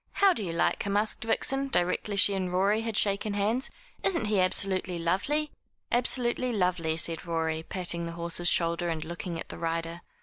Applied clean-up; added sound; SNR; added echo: neural mask model Resemble Enhance denoiser.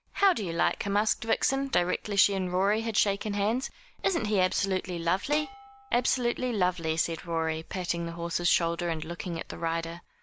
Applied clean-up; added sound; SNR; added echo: none; Dishes, pots, and pans; 15 dB; none.